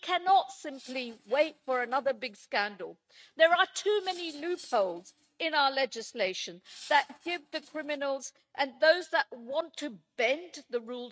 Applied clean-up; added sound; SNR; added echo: neural mask model RNNoise.